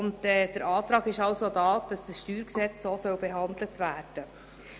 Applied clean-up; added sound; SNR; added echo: none; none; none; none.